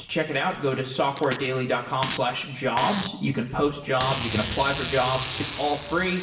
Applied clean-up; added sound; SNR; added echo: none; Packing tape, duct tape; 9 dB; reverberation time 1.1 s.